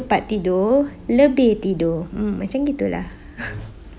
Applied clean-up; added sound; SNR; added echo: none; none; none; none.